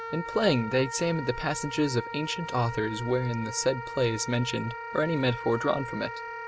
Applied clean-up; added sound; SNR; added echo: none; Wind instrument, woodwind instrument; 9 dB; none.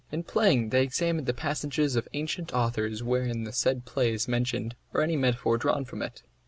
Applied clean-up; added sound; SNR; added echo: none; none; none; none.